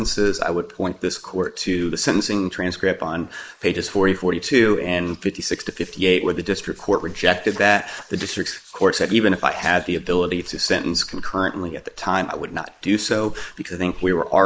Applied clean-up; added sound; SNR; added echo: neural mask model Resemble Enhance denoiser.